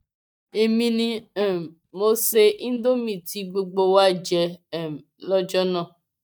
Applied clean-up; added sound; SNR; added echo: neural mask model DeepFilterNet 3.